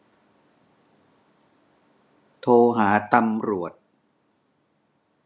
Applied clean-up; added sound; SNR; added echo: none; none; none; none.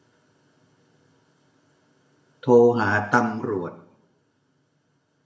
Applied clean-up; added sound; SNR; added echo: none; none; none; reverberation time 0.7 s.